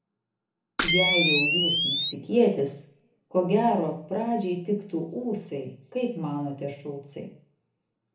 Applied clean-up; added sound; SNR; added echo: none; Camera; -1 dB; reverberation time 0.7 s.